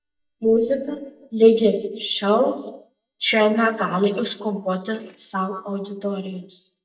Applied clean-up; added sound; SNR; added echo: neural mask model DeepFilterNet 3.